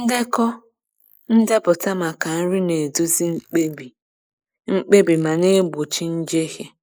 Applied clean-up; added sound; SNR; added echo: neural mask model Resemble Enhance denoiser.